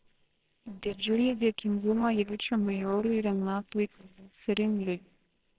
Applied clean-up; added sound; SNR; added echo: neural separator model SepFormer WHAMR!.